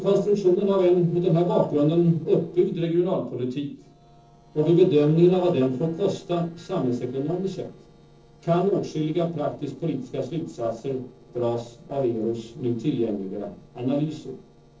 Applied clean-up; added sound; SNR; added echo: neural separator model SepFormer DNS4.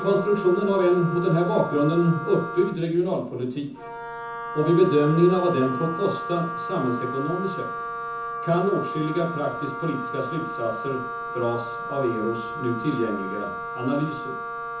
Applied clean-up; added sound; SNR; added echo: none; Wind instrument, woodwind instrument; 7 dB; reverberation time 0.6 s.